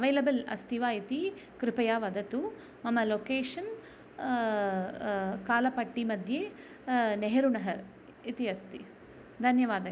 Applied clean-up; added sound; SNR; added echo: none; none; none; none.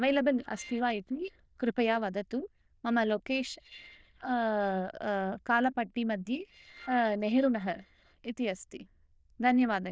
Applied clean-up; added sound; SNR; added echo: neural diffusion model UNIVERSE++.